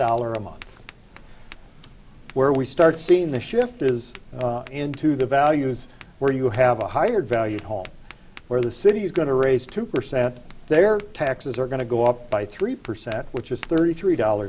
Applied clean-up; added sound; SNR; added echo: none; Tap; 19 dB; none.